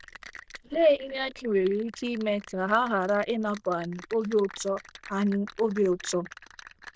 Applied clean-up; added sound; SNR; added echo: neural diffusion model UNIVERSE++.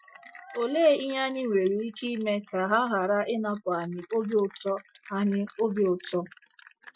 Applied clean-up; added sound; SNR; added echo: classical method Wiener filter.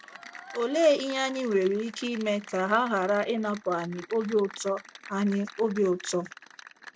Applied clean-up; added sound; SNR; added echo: none; Applause / Cheering; 18 dB; none.